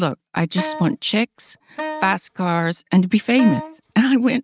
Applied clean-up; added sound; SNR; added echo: neural mask model RNNoise.